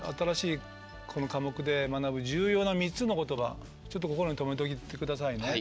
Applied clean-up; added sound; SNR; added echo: none; none; none; none.